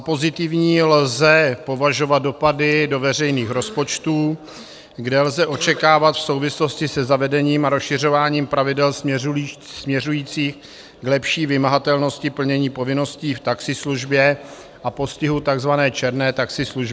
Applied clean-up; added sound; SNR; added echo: none; none; none; none.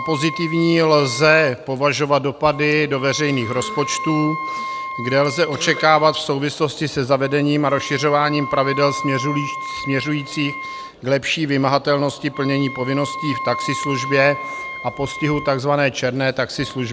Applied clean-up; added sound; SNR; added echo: none; Wind instrument, woodwind instrument; 11 dB; none.